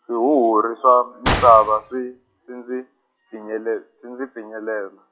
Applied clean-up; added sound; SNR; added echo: classical method log-MMSE.